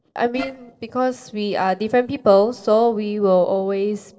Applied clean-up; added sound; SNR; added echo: neural separator model SepFormer DNS4.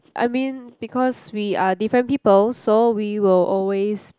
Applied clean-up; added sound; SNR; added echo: none; none; none; none.